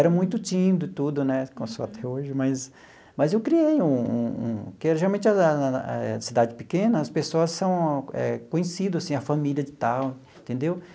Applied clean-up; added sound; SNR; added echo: none; none; none; none.